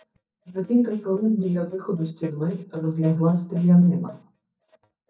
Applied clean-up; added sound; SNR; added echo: neural mask model DeepFilterNet 3.